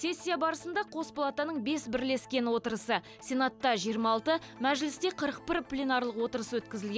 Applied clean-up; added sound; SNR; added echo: none; none; none; none.